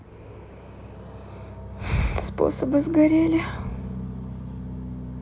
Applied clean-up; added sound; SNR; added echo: none; none; none; none.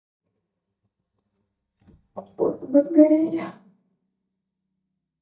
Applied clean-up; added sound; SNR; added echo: neural mask model DeepFilterNet 3.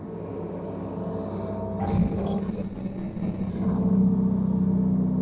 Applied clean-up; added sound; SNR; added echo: neural separator model SepFormer DNS4.